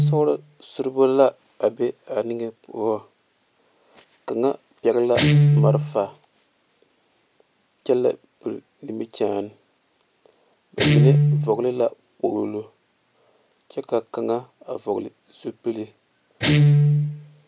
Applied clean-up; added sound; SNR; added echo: none; Guitar; -1 dB; none.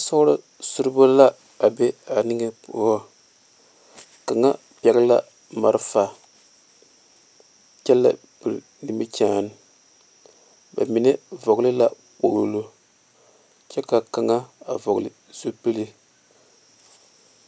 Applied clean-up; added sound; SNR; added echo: none; none; none; none.